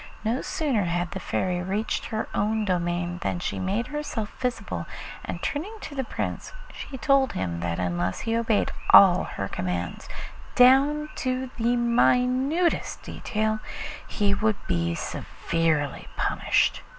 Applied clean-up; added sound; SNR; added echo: none; none; none; none.